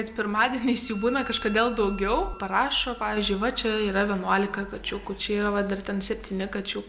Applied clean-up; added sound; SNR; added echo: none; Wind instrument, woodwind instrument; 19 dB; none.